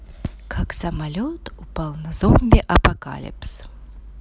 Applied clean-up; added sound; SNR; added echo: none; none; none; none.